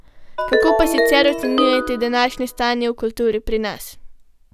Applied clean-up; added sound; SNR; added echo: none; Ringtone; 0 dB; none.